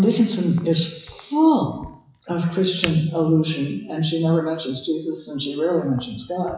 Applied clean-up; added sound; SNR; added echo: classical method WPE with log-MMSE.